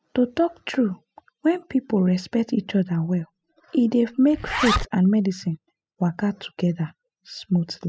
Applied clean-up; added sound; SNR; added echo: classical method spectral subtraction.